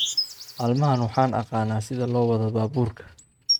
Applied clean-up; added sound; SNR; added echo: neural mask model RNNoise.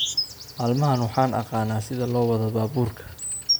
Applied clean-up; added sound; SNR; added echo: none; Insect; 7 dB; none.